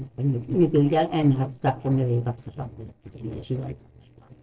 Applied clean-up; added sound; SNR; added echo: neural separator model SepFormer DNS4.